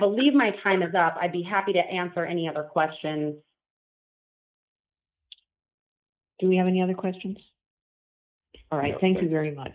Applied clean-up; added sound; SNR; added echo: neural mask model Resemble Enhance denoiser.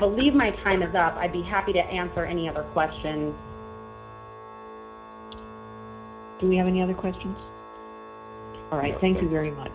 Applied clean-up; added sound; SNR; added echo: none; Organ; 15 dB; none.